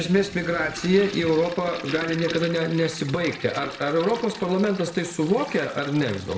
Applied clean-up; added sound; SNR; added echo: none; Toilet flush; 14 dB; reverberation time 0.7 s.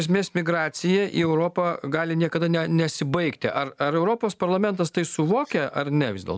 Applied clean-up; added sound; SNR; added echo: none; none; none; none.